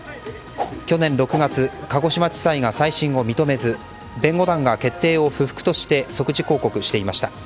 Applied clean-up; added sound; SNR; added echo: none; Whoosh, swoosh, swish; 8 dB; none.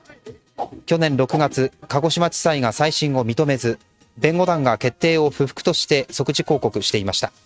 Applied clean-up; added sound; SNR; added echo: neural mask model RNNoise.